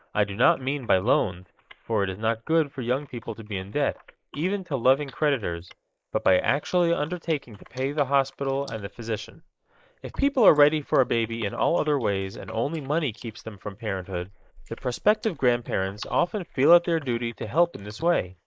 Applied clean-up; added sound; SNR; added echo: neural mask model Resemble Enhance denoiser.